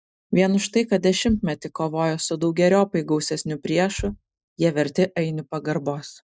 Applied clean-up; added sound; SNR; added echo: neural mask model DeepFilterNet 3.